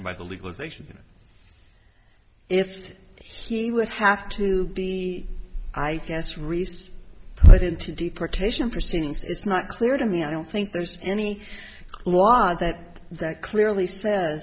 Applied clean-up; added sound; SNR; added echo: none; none; none; none.